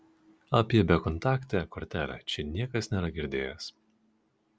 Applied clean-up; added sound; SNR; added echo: none; none; none; none.